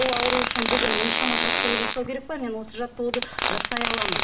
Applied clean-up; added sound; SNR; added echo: none; Fart; -3 dB; reverberation time 0.6 s.